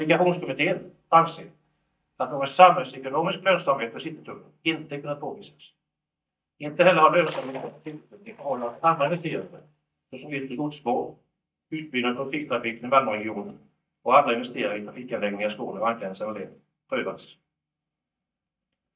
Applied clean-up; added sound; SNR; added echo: neural mask model DeepFilterNet 3.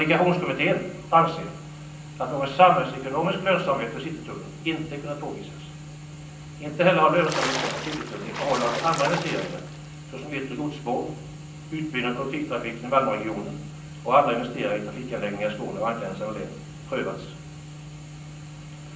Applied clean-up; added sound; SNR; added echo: none; Splash, splatter; 6 dB; reverberation time 0.6 s.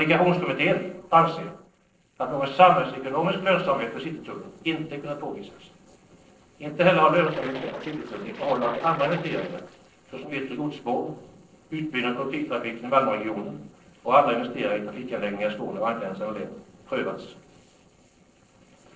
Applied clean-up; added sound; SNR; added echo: neural separator model SepFormer DNS4.